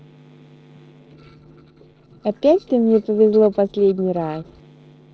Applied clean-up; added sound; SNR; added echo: neural separator model SepFormer DNS4.